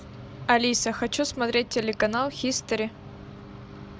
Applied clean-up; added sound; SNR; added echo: none; none; none; none.